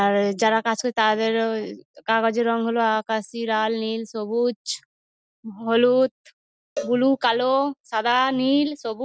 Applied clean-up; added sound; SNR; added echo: neural separator model SepFormer DNS4.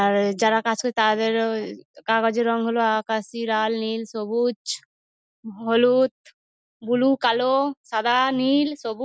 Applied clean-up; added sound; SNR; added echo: none; none; none; none.